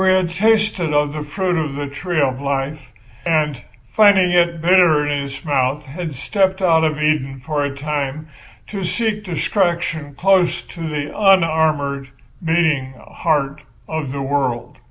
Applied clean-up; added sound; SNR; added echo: none; none; none; none.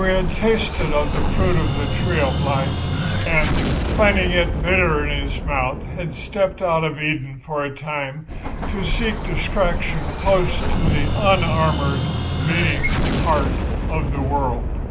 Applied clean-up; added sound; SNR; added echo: none; Explosion; -1 dB; none.